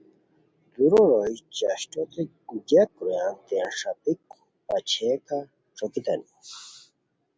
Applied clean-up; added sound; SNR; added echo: none; none; none; none.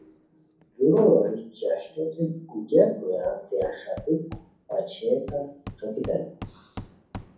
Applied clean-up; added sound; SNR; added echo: none; Hammer; 19 dB; reverberation time 0.6 s.